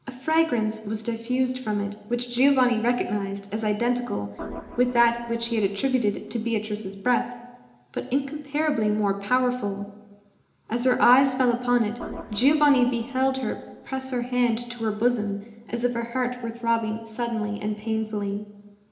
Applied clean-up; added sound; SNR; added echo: none; Organ; 16 dB; reverberation time 0.8 s.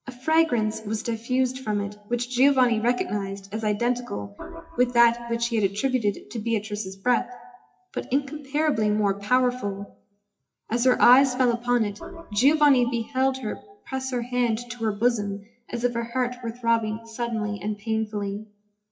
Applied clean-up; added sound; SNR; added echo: classical method WPE with log-MMSE.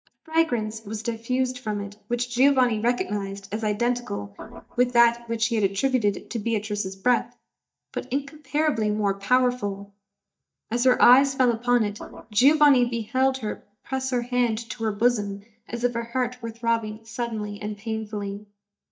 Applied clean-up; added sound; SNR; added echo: neural mask model DeepFilterNet 3.